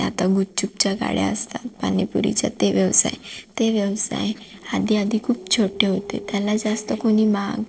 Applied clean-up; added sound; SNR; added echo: neural separator model SepFormer DNS4.